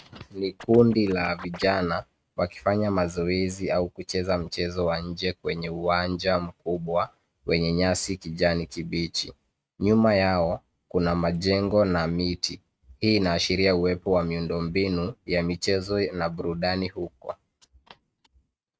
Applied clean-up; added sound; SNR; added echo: neural mask model RNNoise.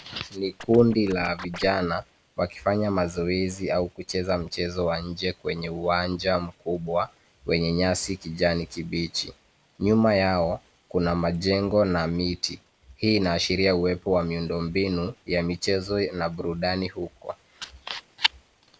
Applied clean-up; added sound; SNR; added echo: none; Scratching (performance technique); 13 dB; none.